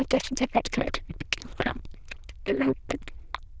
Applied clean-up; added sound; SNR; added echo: neural diffusion model UNIVERSE++.